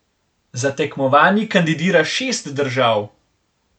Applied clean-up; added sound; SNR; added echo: none; none; none; none.